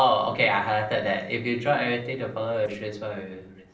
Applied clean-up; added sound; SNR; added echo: neural separator model SepFormer DNS4.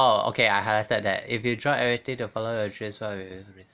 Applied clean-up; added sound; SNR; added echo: none; none; none; none.